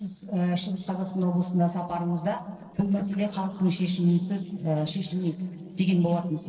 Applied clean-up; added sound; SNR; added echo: neural separator model SepFormer DNS4.